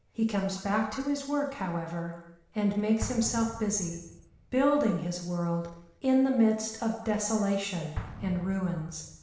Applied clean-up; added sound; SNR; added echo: none; Explosion; 17 dB; reverberation time 0.9 s.